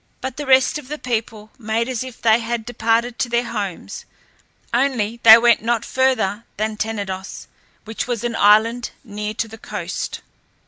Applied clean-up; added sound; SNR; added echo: none; none; none; none.